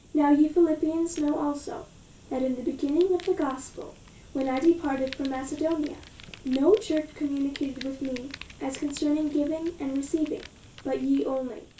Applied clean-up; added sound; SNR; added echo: none; Fire; 20 dB; reverberation time 0.3 s.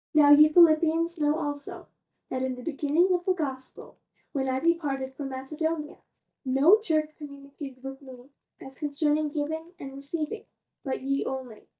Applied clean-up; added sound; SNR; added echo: neural mask model DeepFilterNet 3.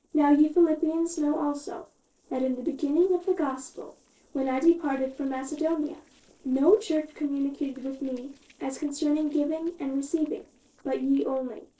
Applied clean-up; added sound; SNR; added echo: neural separator model SepFormer DNS4.